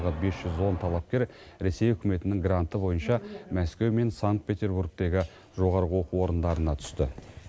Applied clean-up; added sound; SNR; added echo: none; none; none; none.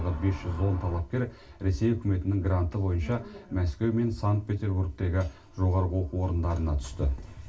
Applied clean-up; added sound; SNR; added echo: none; none; none; reverberation time 0.2 s.